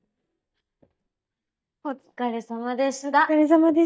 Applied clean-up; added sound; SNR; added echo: neural mask model DeepFilterNet 3.